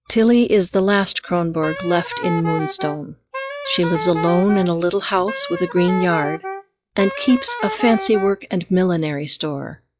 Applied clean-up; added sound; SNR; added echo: classical method log-MMSE.